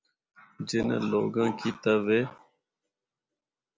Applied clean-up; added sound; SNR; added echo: none; none; none; none.